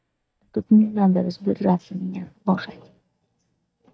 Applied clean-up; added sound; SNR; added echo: neural mask model DeepFilterNet 3.